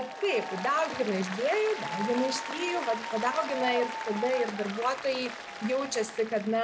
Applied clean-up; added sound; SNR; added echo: none; Applause + Dog; 7 dB; none.